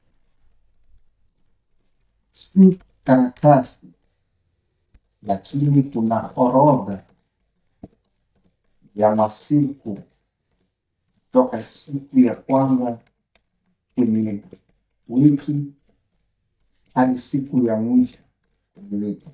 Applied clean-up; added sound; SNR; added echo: neural mask model DeepFilterNet 3.